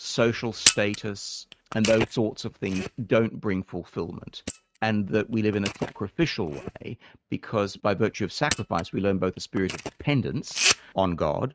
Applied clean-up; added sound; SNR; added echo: neural mask model RNNoise.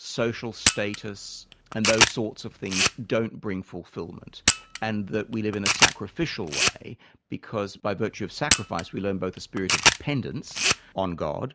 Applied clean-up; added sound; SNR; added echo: none; Camera; -3 dB; none.